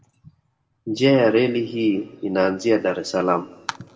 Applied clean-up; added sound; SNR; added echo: none; none; none; reverberation time 1.9 s.